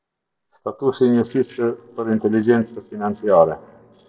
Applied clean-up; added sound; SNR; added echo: neural separator model SepFormer DNS4.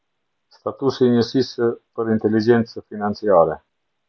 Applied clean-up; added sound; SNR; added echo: none; none; none; none.